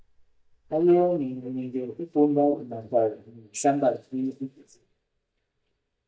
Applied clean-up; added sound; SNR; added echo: neural mask model DeepFilterNet 3.